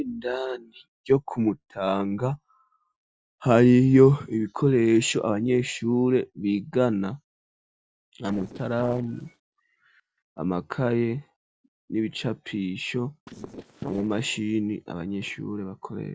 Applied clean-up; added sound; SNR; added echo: neural separator model SepFormer DNS4.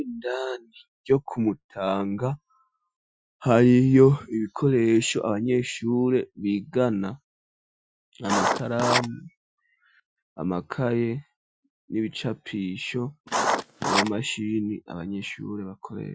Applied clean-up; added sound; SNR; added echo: classical method Wiener filter.